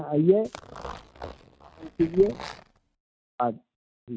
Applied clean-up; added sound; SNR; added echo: neural mask model RNNoise.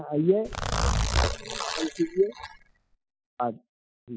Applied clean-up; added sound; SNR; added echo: classical method spectral subtraction.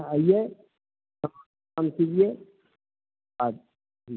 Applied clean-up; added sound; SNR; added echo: none; none; none; none.